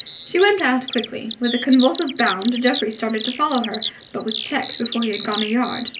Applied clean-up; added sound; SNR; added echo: none; Bird vocalization, bird call, bird song; 3 dB; reverberation time 0.3 s.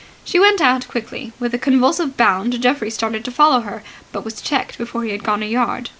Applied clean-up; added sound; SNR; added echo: none; none; none; none.